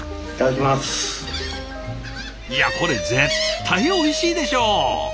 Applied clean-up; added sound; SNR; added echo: none; Gull, seagull; 10 dB; none.